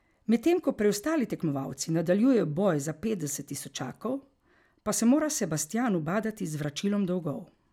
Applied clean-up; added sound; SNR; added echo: none; none; none; none.